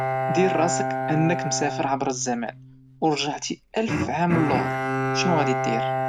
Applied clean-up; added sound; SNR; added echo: none; Bowed string instrument; 1 dB; none.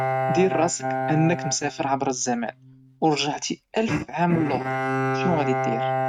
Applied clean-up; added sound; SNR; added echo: neural mask model RNNoise.